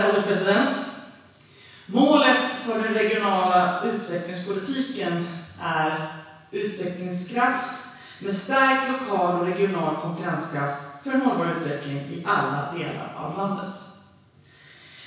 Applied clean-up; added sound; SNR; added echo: none; none; none; reverberation time 1.1 s.